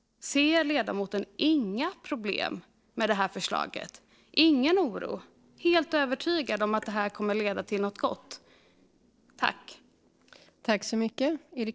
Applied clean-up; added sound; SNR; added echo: neural separator model SepFormer DNS4.